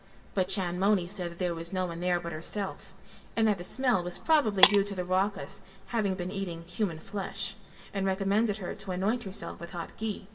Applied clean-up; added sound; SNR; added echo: none; Shatter; 4 dB; reverberation time 1.7 s.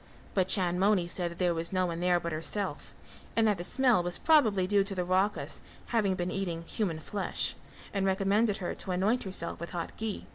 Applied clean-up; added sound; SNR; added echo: none; none; none; none.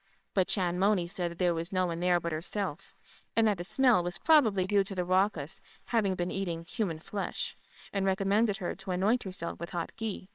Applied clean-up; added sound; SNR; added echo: neural separator model SepFormer WHAMR!.